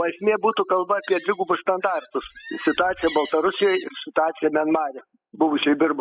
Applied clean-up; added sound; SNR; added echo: classical method spectral subtraction.